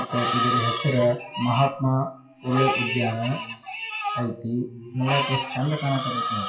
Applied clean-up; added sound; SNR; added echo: classical method WPE with log-MMSE.